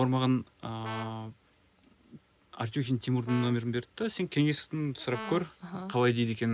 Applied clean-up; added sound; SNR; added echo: none; Brass instrument; 15 dB; none.